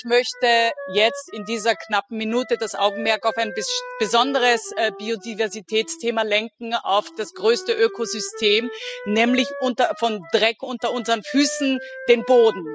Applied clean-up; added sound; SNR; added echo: classical method spectral subtraction.